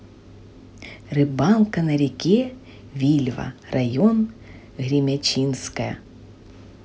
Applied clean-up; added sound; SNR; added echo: none; none; none; none.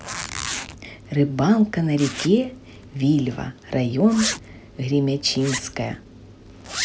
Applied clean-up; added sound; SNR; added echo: none; Zipper (clothing); 11 dB; none.